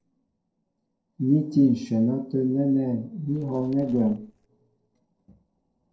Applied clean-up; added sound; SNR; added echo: neural separator model SepFormer DNS4.